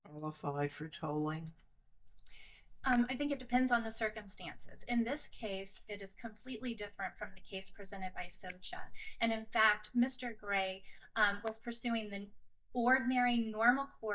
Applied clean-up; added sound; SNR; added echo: neural mask model DeepFilterNet 3.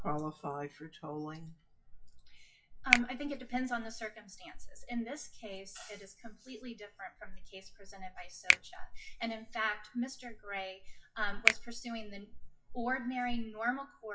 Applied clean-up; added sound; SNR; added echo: classical method WPE with log-MMSE.